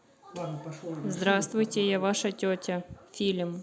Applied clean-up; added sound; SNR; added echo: none; none; none; none.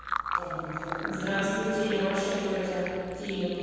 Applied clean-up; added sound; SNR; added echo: none; Fill (with liquid); 7 dB; reverberation time 2.2 s.